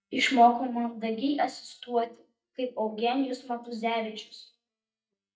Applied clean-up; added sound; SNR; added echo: neural mask model DeepFilterNet 3.